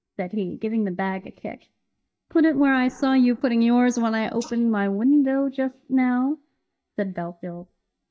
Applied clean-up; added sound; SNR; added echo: neural mask model DeepFilterNet 3.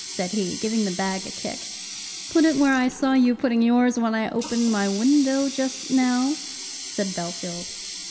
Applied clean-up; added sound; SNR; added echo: none; Water tap, faucet; 12 dB; reverberation time 1.3 s.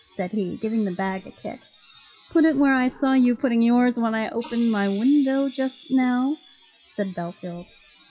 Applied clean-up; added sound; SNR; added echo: classical method WPE with log-MMSE.